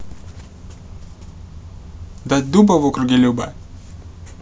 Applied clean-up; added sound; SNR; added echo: none; none; none; none.